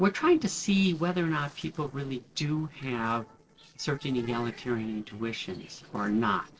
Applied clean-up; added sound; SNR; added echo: neural separator model SepFormer DNS4.